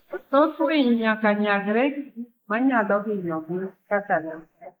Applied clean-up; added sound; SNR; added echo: neural mask model Resemble Enhance denoiser.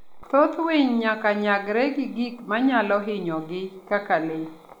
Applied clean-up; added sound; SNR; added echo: none; none; none; none.